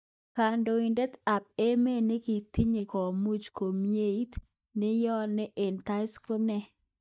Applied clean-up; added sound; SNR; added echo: neural mask model DeepFilterNet 3.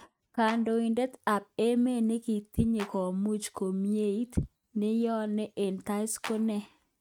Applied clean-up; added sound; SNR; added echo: neural mask model RNNoise.